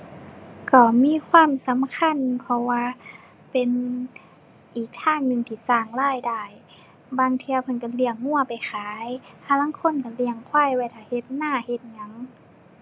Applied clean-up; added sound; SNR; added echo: none; none; none; none.